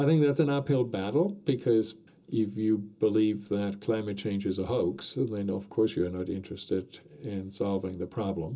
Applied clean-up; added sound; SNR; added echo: none; none; none; reverberation time 0.2 s.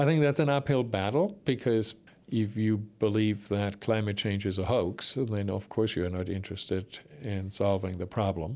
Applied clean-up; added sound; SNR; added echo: none; none; none; none.